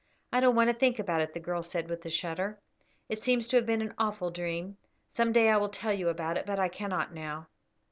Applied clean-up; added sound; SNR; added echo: none; none; none; none.